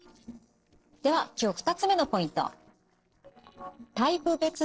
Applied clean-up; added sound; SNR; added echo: neural separator model SepFormer DNS4.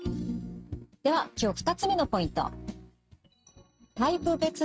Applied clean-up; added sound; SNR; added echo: neural mask model RNNoise.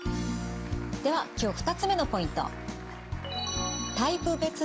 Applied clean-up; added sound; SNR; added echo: none; Applause; 19 dB; none.